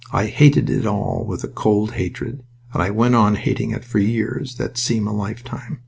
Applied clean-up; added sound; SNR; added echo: none; none; none; none.